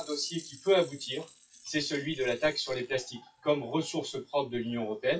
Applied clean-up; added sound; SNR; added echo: classical method WPE with log-MMSE.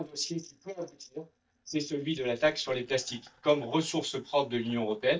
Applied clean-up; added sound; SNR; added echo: neural mask model DeepFilterNet 3.